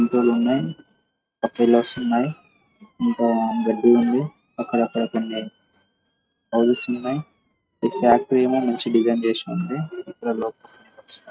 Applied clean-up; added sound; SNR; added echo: neural mask model RNNoise.